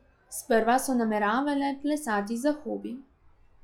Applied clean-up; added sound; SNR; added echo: classical method log-MMSE.